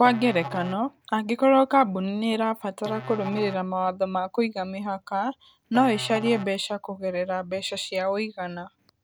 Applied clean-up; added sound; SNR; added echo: none; Musical instrument; 16 dB; none.